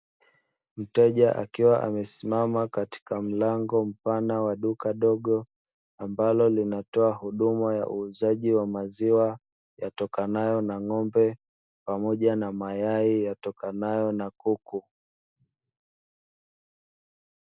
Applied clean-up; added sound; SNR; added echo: none; none; none; none.